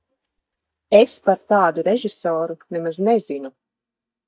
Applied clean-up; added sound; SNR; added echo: neural mask model DeepFilterNet 3.